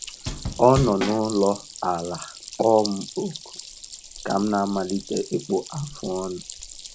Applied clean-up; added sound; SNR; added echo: none; Drum / Drum kit + Stream; 7 dB; none.